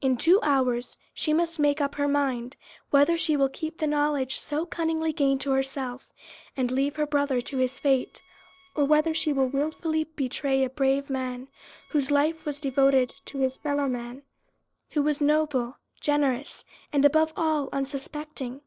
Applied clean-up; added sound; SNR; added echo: neural separator model SepFormer DNS4.